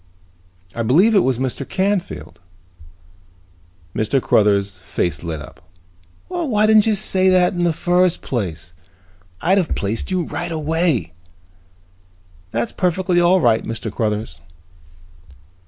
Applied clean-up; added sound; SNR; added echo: none; none; none; none.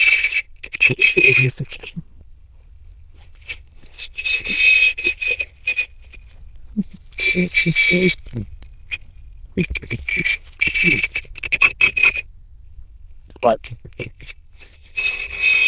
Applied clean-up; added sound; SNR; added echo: neural diffusion model UNIVERSE++.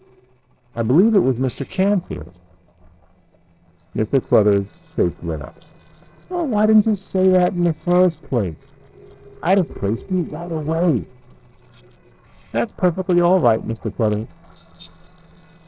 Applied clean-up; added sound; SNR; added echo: neural separator model SepFormer DNS4.